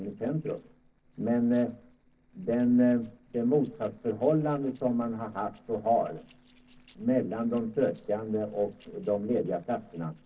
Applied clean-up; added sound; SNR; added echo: neural separator model SepFormer DNS4.